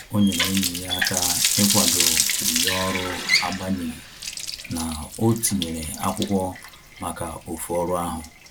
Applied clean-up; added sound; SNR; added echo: none; Water tap, faucet; 0 dB; none.